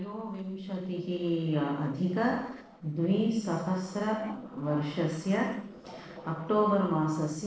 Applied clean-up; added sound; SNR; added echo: neural separator model SepFormer DNS4.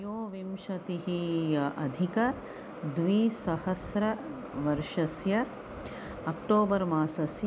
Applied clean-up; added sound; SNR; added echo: none; none; none; none.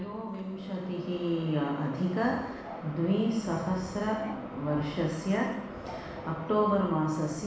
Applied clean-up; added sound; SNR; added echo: none; Subway, metro, underground; 18 dB; reverberation time 0.9 s.